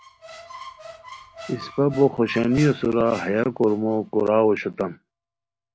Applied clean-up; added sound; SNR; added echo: none; Squeak; 19 dB; none.